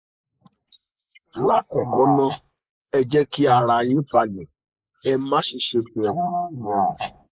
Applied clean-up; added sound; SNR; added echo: neural mask model Resemble Enhance denoiser.